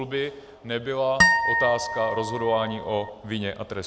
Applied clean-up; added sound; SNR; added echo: none; Harp; -3 dB; none.